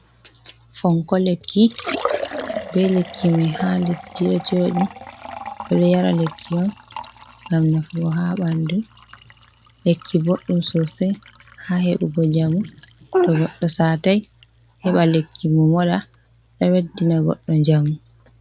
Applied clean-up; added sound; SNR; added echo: none; Liquid; 15 dB; none.